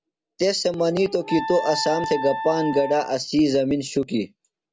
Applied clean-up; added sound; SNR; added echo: none; Wind instrument, woodwind instrument; 9 dB; none.